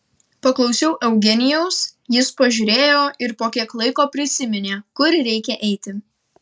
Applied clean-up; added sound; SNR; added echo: none; none; none; none.